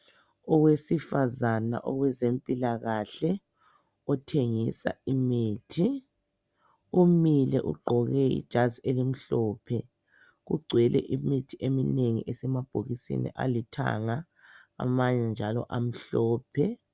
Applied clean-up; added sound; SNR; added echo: none; none; none; none.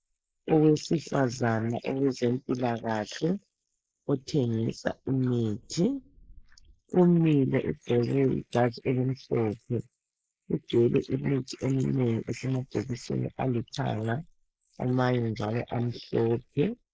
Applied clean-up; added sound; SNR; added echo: neural mask model Resemble Enhance denoiser.